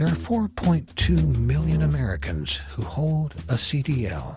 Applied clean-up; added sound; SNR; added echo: none; Bowed string instrument; 8 dB; none.